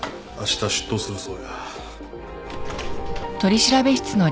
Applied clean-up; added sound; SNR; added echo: none; none; none; none.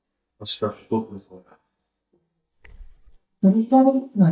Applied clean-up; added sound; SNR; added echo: neural mask model DeepFilterNet 3.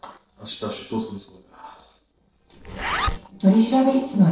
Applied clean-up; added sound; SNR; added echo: neural separator model SepFormer DNS4.